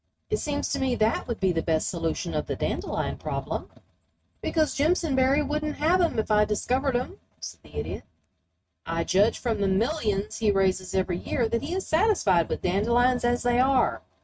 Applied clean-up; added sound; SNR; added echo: neural mask model RNNoise.